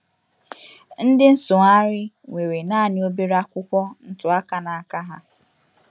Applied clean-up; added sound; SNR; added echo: none; none; none; none.